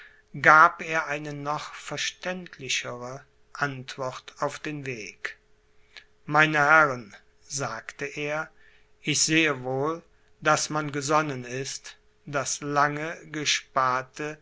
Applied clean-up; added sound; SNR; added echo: none; none; none; none.